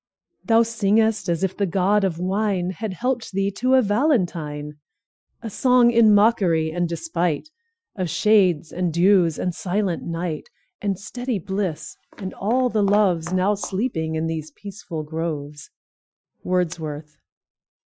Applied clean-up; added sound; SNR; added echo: classical method Wiener filter.